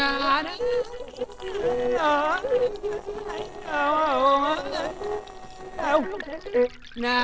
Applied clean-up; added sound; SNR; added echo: neural separator model SepFormer DNS4.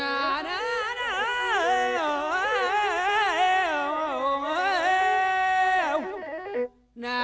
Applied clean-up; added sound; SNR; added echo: none; none; none; none.